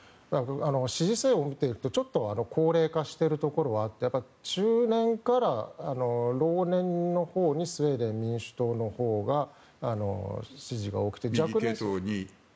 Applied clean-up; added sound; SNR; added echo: none; none; none; none.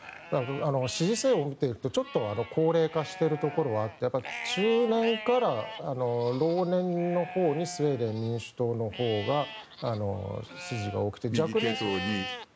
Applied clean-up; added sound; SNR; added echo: none; Livestock, farm animals, working animals; 13 dB; none.